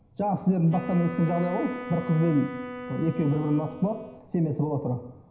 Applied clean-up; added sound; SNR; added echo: none; Wind instrument, woodwind instrument; 12 dB; reverberation time 0.9 s.